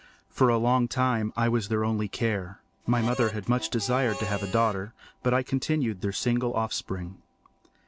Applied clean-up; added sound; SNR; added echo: none; Harmonica; 12 dB; none.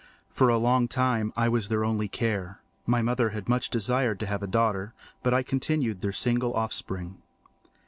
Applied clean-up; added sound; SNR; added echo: none; none; none; none.